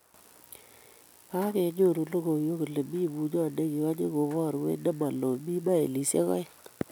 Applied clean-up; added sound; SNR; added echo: none; none; none; none.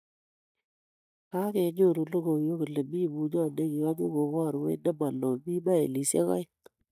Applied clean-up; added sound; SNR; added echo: neural mask model DeepFilterNet 3.